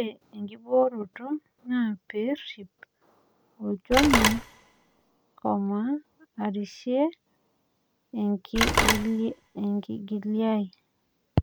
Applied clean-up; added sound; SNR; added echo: none; Telephone; -2 dB; none.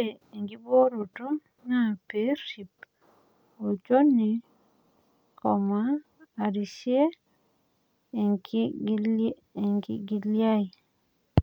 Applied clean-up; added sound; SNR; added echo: none; none; none; none.